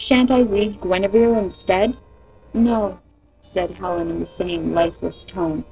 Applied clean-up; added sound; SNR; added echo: neural separator model SepFormer DNS4.